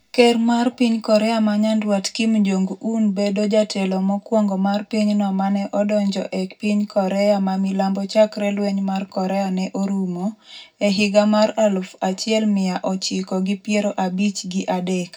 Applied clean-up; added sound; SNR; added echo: none; none; none; reverberation time 0.3 s.